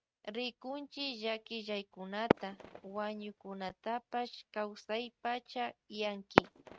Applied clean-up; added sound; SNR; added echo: neural mask model RNNoise.